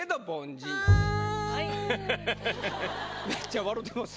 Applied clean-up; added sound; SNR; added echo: none; Bowed string instrument; -1 dB; none.